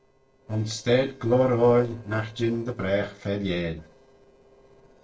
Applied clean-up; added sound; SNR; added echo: neural separator model SepFormer DNS4.